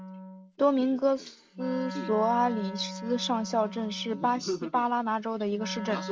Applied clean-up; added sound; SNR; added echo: none; Wind instrument, woodwind instrument; 12 dB; none.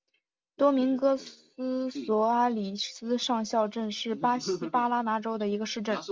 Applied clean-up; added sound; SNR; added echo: none; none; none; none.